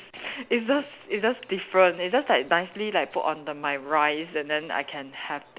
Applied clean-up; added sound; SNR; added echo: none; none; none; none.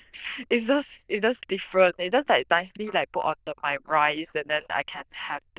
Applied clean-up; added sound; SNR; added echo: neural diffusion model UNIVERSE++.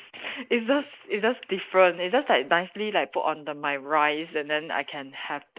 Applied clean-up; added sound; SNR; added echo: neural mask model Resemble Enhance denoiser.